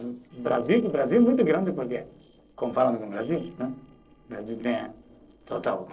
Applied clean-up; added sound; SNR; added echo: neural separator model SepFormer DNS4.